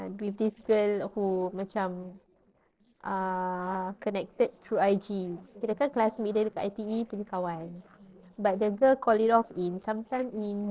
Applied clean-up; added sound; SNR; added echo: neural separator model SepFormer DNS4.